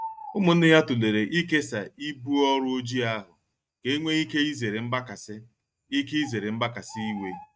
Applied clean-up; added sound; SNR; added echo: neural mask model RNNoise.